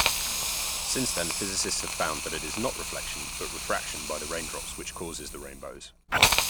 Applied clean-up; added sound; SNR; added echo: none; Hiss; -5 dB; none.